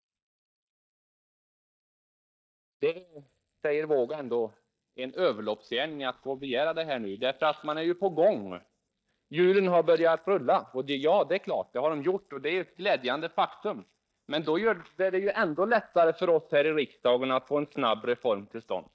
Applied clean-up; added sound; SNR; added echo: neural mask model DeepFilterNet 3.